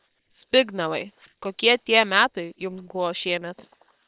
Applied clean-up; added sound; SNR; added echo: neural separator model SepFormer WHAM!.